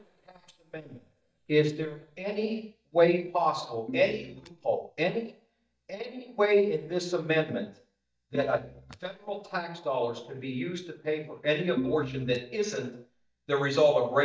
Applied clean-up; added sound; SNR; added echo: neural mask model DeepFilterNet 3.